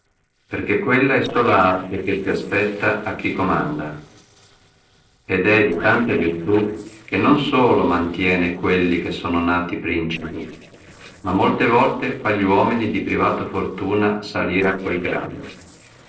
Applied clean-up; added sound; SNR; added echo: neural separator model SepFormer DNS4.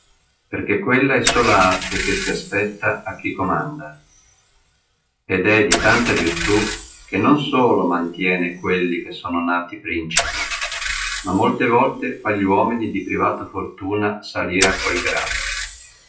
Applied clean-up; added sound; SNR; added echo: classical method WPE with log-MMSE.